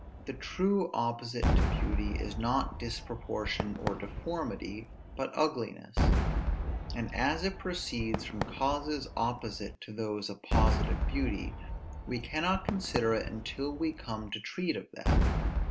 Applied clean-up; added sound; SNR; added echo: none; Cheering / Fireworks; -1 dB; none.